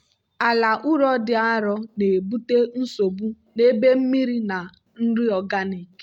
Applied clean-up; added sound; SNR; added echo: none; none; none; none.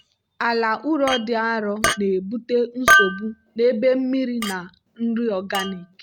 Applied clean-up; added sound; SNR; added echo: none; Chink, clink; 3 dB; none.